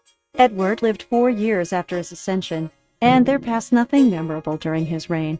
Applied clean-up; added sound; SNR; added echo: neural mask model RNNoise.